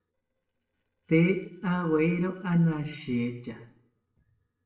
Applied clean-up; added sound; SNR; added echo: neural separator model SepFormer DNS4.